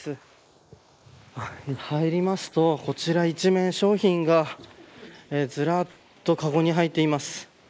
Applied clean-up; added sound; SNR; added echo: neural mask model Resemble Enhance denoiser.